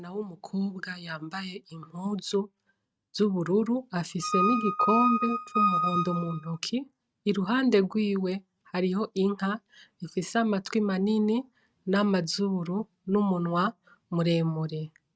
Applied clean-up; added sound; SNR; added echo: neural mask model RNNoise.